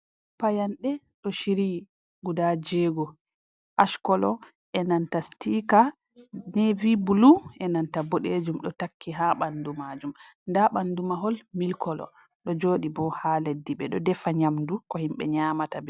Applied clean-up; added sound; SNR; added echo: none; none; none; none.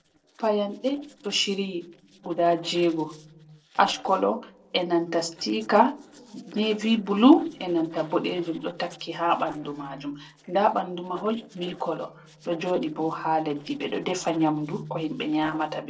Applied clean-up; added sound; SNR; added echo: neural separator model SepFormer DNS4.